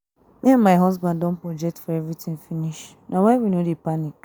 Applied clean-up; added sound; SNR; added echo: none; none; none; none.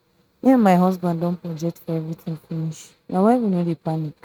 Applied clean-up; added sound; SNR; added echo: neural mask model RNNoise.